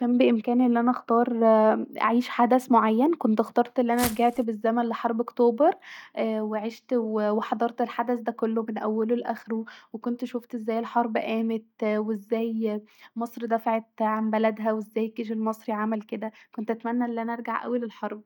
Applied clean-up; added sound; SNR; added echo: none; Walk, footsteps; 9 dB; none.